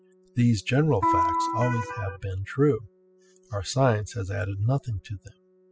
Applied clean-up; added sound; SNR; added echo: classical method spectral subtraction.